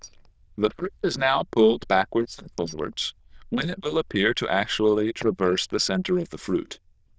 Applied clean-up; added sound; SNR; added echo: neural diffusion model UNIVERSE++.